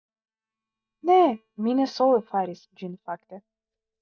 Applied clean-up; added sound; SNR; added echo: neural mask model DeepFilterNet 3.